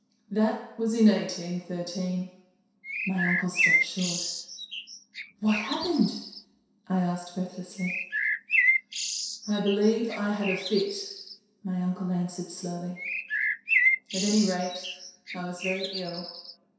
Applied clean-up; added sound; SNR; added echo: none; Bird; 0 dB; reverberation time 0.7 s.